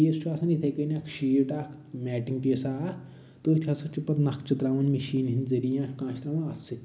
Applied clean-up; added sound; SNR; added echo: none; none; none; none.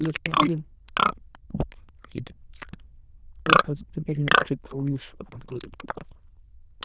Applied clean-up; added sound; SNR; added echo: neural diffusion model UNIVERSE++.